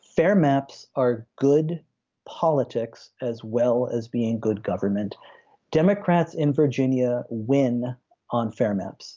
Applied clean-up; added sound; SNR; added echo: none; none; none; none.